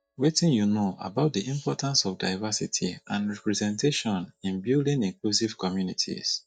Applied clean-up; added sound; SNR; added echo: neural mask model DeepFilterNet 3.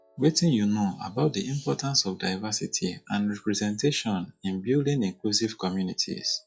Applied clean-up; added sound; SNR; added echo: classical method log-MMSE.